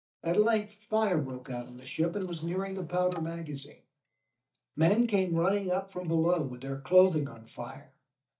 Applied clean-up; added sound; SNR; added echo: neural mask model DeepFilterNet 3.